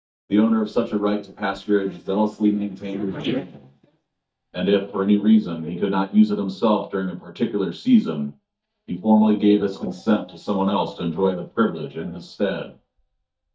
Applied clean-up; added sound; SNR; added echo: neural mask model DeepFilterNet 3.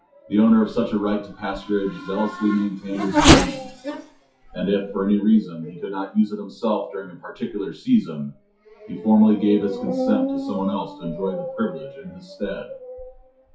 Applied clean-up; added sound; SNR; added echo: classical method WPE with log-MMSE.